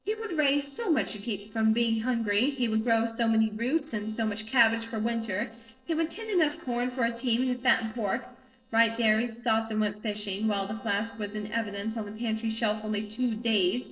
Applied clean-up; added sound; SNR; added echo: neural separator model SepFormer DNS4.